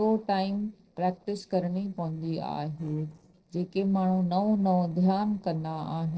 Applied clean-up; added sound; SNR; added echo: neural separator model SepFormer DNS4.